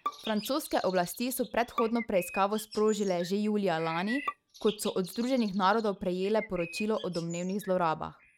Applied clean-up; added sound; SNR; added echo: neural mask model RNNoise.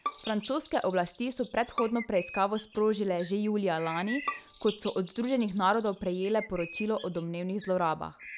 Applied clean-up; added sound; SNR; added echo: none; Bowed string instrument + Bird; 13 dB; none.